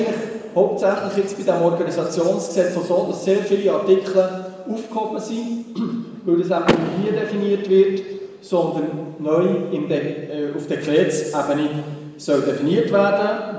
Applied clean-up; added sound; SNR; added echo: none; Door / Car; 14 dB; reverberation time 1.2 s.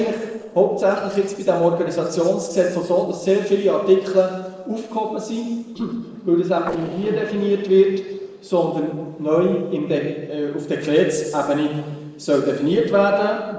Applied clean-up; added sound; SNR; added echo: neural separator model SepFormer DNS4.